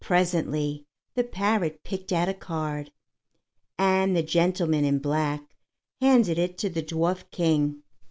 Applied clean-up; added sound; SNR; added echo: none; none; none; none.